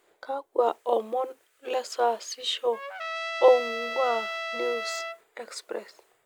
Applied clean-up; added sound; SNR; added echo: none; Trumpet; 6 dB; none.